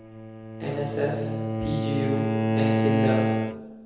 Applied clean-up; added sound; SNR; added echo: none; Bowed string instrument; -5 dB; reverberation time 1.2 s.